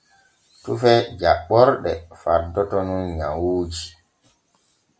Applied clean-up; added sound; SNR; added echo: none; none; none; none.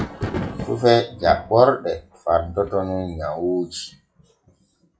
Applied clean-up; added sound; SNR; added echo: classical method log-MMSE.